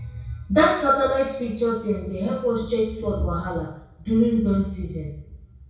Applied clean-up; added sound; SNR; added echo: none; none; none; reverberation time 0.6 s.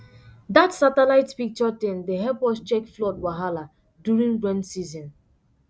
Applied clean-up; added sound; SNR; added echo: none; none; none; none.